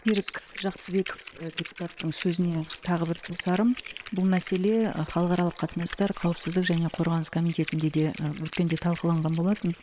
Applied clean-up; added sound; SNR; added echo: neural separator model SepFormer WHAM!.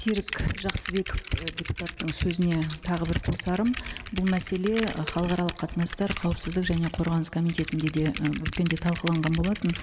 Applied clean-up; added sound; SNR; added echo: none; Typing; 10 dB; none.